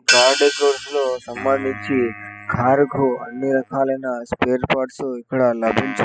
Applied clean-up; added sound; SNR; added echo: classical method spectral subtraction.